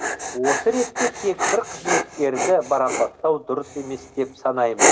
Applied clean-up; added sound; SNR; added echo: none; Dog; 2 dB; reverberation time 1.9 s.